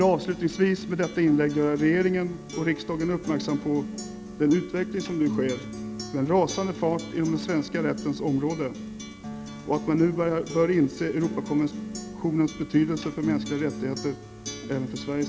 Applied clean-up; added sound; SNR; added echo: none; Acoustic guitar; 10 dB; none.